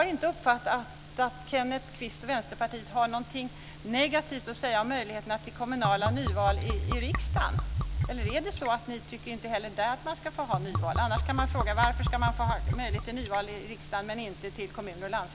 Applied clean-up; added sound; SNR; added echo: none; Liquid; 0 dB; none.